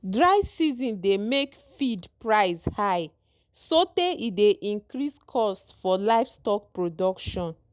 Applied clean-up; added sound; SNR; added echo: none; none; none; none.